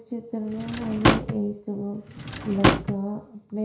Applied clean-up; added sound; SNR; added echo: none; Drawer open or close / Wood; -3 dB; reverberation time 0.5 s.